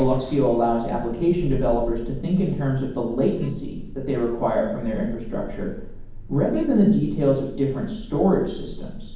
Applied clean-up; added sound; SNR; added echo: none; Alarm; 9 dB; reverberation time 1.2 s.